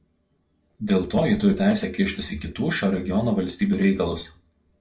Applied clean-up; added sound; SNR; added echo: none; none; none; reverberation time 0.2 s.